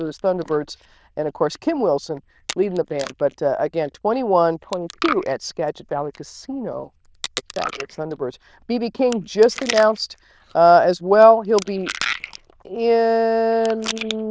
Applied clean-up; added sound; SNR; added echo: neural diffusion model UNIVERSE++.